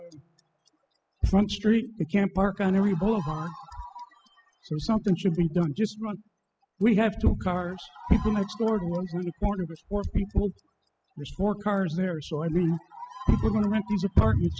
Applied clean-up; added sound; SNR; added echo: classical method spectral subtraction.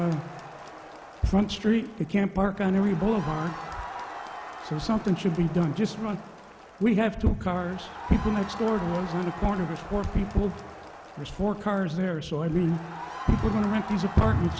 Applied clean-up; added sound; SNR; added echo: none; Crowd; 14 dB; none.